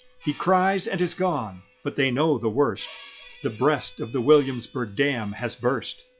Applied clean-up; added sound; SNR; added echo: classical method log-MMSE.